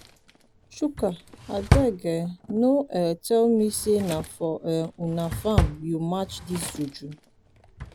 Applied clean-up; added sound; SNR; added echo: none; Drawer open or close; 5 dB; none.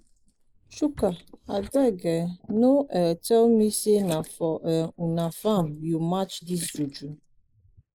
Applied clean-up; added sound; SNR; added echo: neural mask model Resemble Enhance denoiser.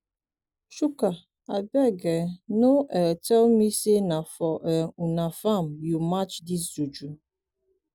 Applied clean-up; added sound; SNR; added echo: none; none; none; none.